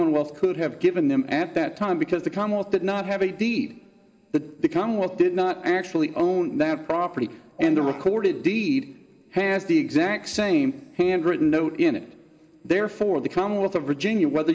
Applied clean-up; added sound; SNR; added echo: none; none; none; reverberation time 2.1 s.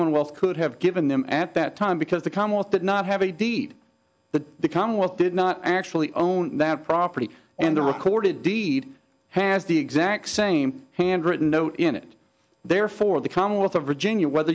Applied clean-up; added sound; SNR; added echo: none; none; none; none.